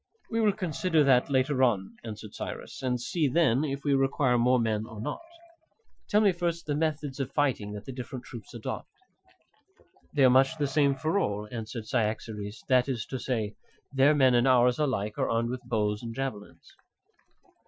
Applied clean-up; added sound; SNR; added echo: classical method Wiener filter.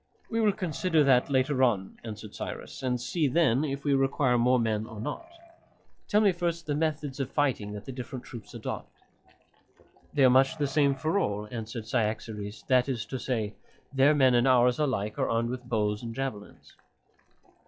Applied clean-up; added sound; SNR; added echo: classical method log-MMSE.